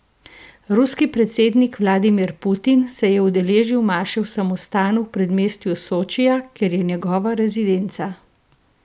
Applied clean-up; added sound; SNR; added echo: none; none; none; none.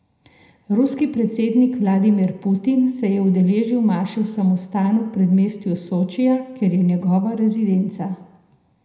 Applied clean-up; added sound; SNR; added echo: none; none; none; reverberation time 0.7 s.